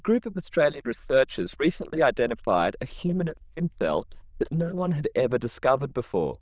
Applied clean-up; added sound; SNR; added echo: neural diffusion model UNIVERSE++.